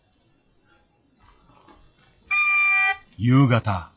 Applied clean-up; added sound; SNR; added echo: classical method log-MMSE.